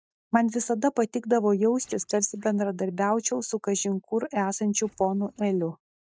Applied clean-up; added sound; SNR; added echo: neural mask model DeepFilterNet 3.